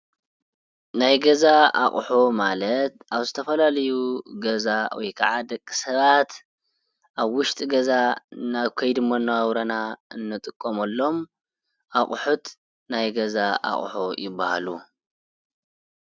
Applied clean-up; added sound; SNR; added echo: none; none; none; none.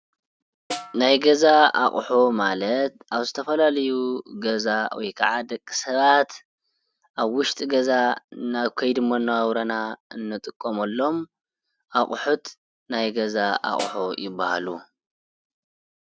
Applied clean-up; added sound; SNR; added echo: none; Snare drum; 13 dB; none.